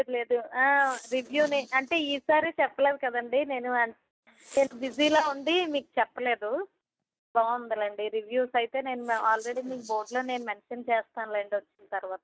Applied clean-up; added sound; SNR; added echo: neural mask model RNNoise.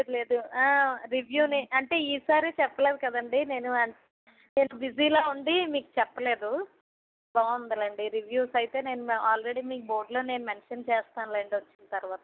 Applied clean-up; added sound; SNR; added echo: none; none; none; none.